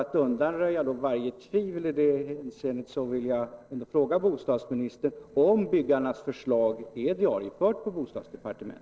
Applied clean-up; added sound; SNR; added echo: neural separator model SepFormer DNS4.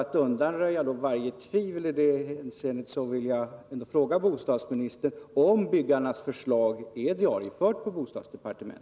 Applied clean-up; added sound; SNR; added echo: none; none; none; none.